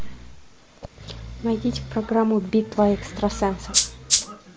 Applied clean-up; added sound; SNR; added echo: none; Rattle (instrument); -2 dB; none.